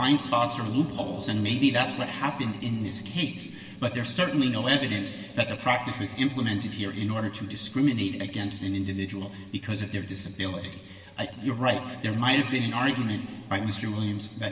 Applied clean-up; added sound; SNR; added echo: none; Piano; 20 dB; reverberation time 2.8 s.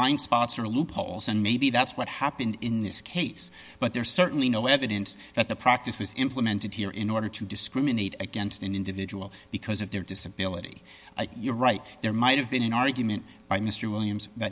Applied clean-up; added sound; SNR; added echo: none; none; none; none.